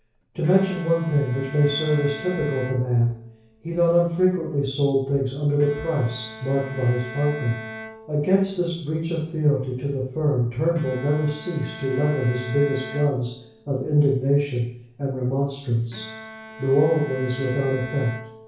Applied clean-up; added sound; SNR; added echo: none; Bowed string instrument; 16 dB; reverberation time 0.6 s.